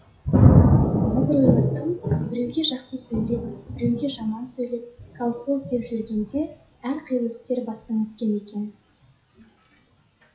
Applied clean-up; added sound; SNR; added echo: classical method WPE with log-MMSE.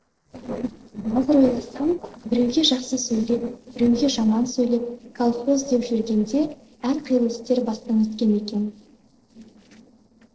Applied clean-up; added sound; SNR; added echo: neural separator model SepFormer DNS4.